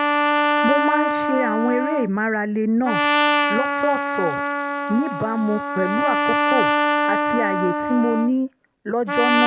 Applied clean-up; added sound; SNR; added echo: none; Trumpet; -2 dB; none.